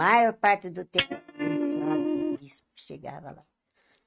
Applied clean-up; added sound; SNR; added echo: neural mask model RNNoise.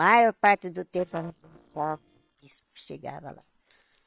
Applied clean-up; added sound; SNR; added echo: neural separator model SepFormer WHAM!.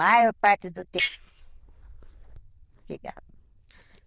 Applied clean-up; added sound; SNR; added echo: neural diffusion model UNIVERSE++.